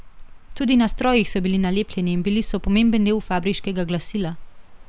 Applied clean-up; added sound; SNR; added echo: none; Rain; 10 dB; none.